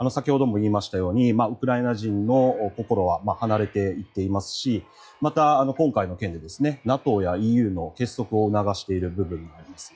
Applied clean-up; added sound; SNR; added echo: classical method log-MMSE.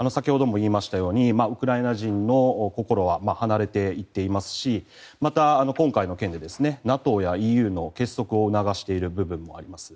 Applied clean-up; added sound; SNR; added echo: none; none; none; none.